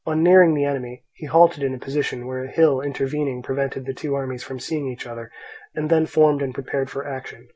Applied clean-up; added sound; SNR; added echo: none; none; none; none.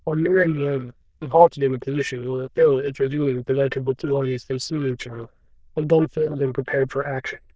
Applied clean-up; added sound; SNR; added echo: neural diffusion model UNIVERSE++.